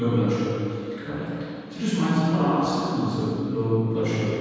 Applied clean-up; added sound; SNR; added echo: none; none; none; reverberation time 2.1 s.